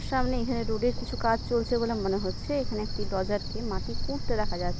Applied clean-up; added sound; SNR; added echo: none; Cricket; 1 dB; none.